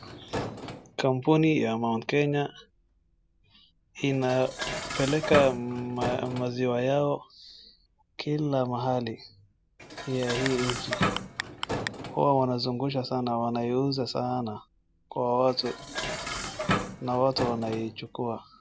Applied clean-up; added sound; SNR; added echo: none; Clock + Dishes, pots, and pans; 8 dB; none.